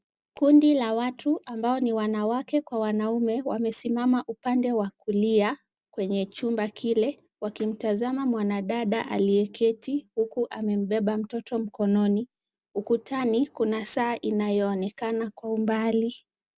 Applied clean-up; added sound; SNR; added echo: none; none; none; none.